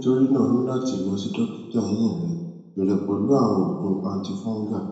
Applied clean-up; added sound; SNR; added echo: none; none; none; reverberation time 1.0 s.